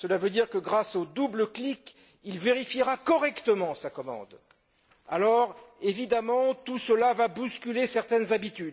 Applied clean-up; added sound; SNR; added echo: none; none; none; none.